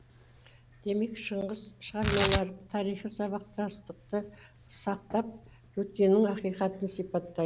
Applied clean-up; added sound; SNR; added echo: none; Tearing; 8 dB; none.